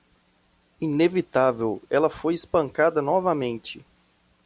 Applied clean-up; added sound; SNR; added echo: none; none; none; none.